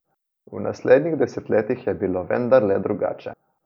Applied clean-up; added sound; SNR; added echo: none; none; none; none.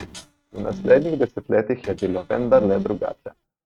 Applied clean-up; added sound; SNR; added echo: neural mask model RNNoise.